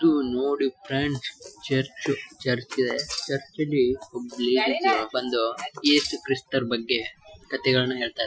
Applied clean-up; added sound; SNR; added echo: classical method Wiener filter.